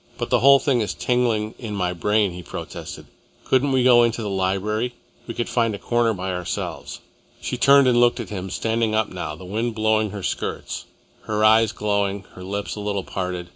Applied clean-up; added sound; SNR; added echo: none; none; none; none.